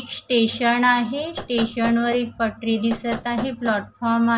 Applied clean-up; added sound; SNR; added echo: none; Knock; 13 dB; none.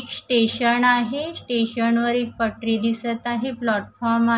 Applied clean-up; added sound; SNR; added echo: none; none; none; none.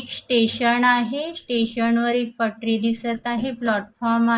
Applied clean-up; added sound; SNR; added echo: neural mask model Resemble Enhance denoiser.